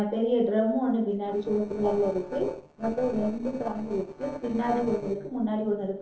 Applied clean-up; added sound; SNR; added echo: neural separator model SepFormer DNS4.